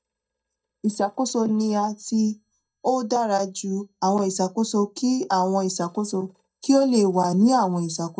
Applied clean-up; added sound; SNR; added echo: neural mask model DeepFilterNet 3.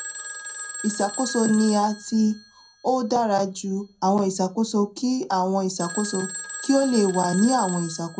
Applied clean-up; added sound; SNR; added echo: none; Telephone; 12 dB; reverberation time 0.2 s.